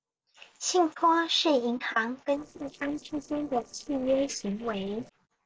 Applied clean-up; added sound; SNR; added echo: neural separator model SepFormer DNS4.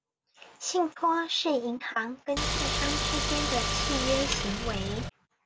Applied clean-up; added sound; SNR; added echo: none; Car; -2 dB; none.